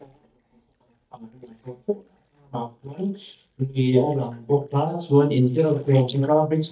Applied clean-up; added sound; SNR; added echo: neural mask model DeepFilterNet 3.